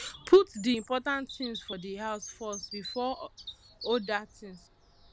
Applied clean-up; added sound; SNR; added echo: none; Bird vocalization, bird call, bird song; 15 dB; none.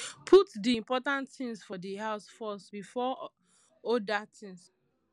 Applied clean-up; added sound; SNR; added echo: none; none; none; none.